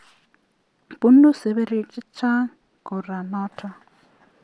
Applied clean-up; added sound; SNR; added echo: none; none; none; none.